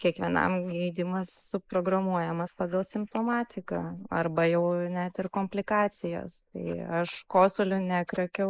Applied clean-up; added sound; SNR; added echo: neural mask model Resemble Enhance denoiser.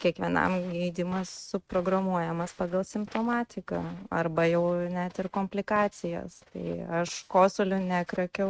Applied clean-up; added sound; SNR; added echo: neural mask model RNNoise.